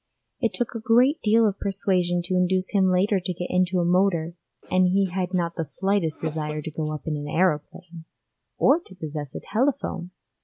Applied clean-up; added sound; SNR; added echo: none; Cough; 19 dB; none.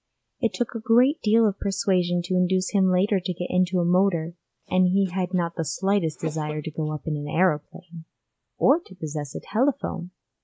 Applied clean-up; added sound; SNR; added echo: neural mask model Resemble Enhance denoiser.